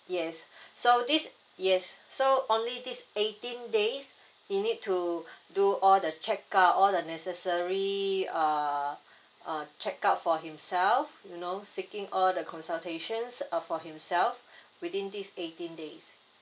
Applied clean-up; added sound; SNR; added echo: none; none; none; none.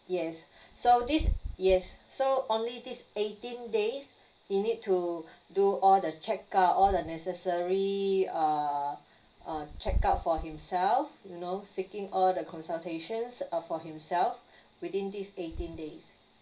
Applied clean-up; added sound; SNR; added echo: none; Wind / Bird; 12 dB; reverberation time 0.5 s.